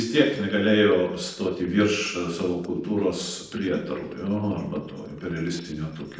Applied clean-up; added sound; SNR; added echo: neural separator model SepFormer DNS4.